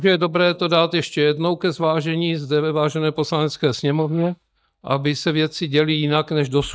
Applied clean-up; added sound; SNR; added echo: neural mask model DeepFilterNet 3.